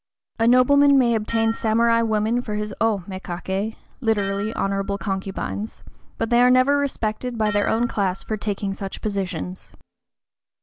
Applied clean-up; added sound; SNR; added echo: none; Dishes, pots, and pans; 19 dB; none.